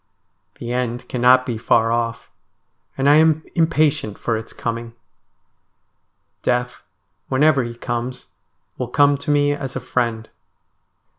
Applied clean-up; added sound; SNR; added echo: none; none; none; none.